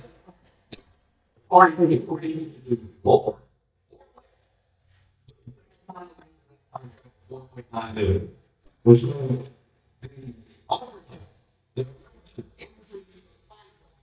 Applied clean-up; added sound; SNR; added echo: neural mask model DeepFilterNet 3.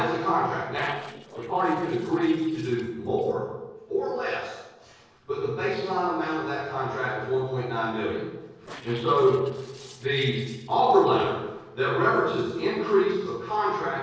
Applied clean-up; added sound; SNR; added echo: neural separator model SepFormer DNS4.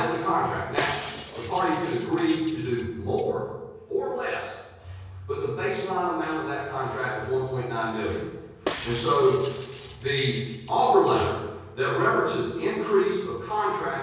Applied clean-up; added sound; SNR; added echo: none; Shatter; 11 dB; reverberation time 1.3 s.